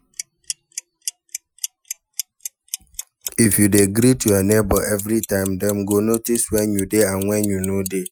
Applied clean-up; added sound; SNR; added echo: classical method Wiener filter.